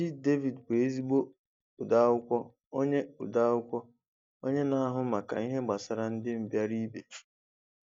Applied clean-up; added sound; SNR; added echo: neural mask model DeepFilterNet 3.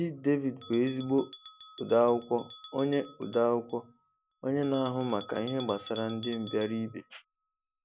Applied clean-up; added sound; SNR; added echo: none; Bell; 17 dB; none.